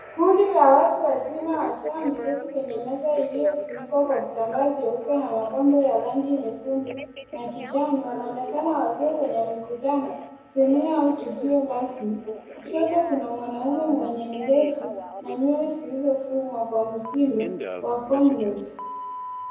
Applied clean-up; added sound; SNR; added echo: none; Telephone; 14 dB; reverberation time 0.9 s.